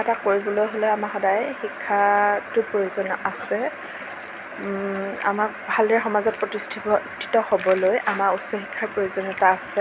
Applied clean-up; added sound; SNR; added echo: none; none; none; none.